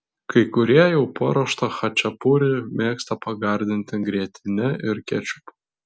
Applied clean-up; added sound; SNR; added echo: none; none; none; none.